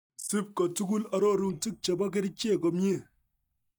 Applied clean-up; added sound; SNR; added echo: neural mask model DeepFilterNet 3.